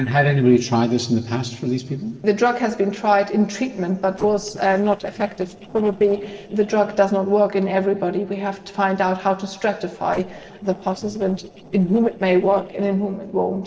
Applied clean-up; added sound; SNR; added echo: neural separator model SepFormer DNS4.